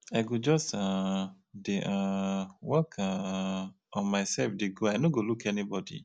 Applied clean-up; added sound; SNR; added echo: none; none; none; none.